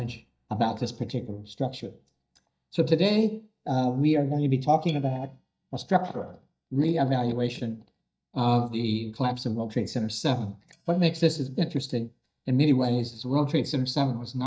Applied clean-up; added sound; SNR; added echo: neural mask model DeepFilterNet 3.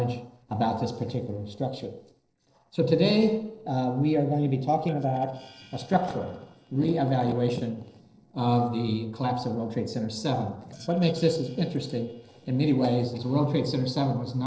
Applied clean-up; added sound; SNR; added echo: neural separator model SepFormer DNS4.